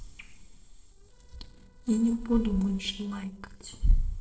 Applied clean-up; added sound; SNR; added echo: neural separator model SepFormer DNS4.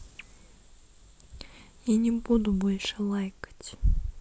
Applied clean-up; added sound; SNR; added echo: none; none; none; none.